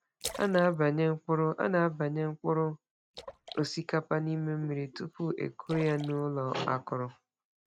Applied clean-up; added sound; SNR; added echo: neural mask model RNNoise.